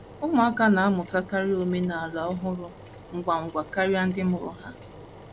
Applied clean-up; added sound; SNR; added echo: none; Engine; 18 dB; none.